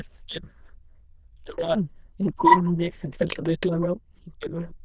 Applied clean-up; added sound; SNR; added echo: neural diffusion model UNIVERSE++.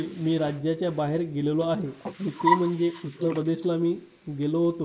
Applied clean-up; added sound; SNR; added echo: neural mask model Resemble Enhance denoiser.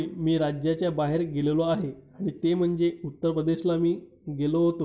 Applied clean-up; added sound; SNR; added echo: none; none; none; none.